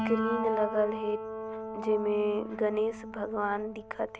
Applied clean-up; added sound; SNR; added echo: none; Piano; 6 dB; none.